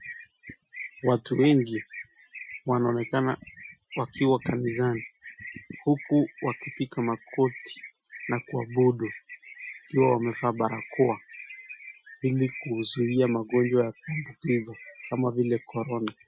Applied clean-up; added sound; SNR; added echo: classical method Wiener filter.